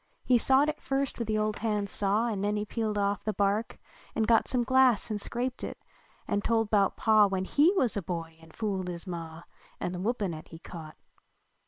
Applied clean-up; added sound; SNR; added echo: neural separator model SepFormer WHAM!.